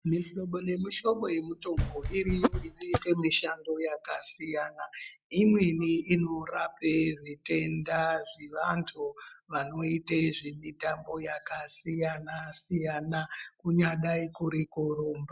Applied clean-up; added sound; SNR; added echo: classical method log-MMSE.